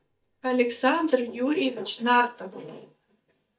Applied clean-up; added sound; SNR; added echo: neural mask model DeepFilterNet 3.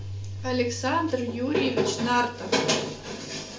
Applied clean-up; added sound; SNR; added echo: none; Keyboard (musical); 13 dB; reverberation time 0.4 s.